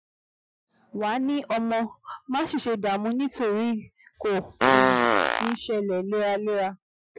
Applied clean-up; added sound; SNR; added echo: classical method Wiener filter.